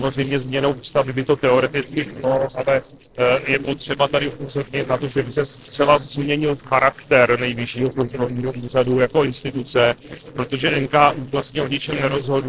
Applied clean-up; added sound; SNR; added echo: neural separator model SepFormer DNS4.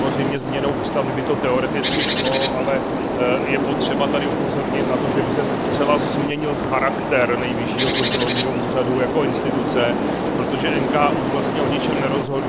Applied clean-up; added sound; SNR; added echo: none; Bird; -2 dB; none.